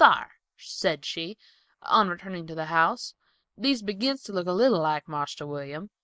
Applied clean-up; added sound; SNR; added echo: neural mask model Resemble Enhance denoiser.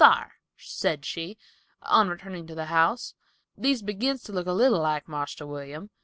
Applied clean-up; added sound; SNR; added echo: none; none; none; none.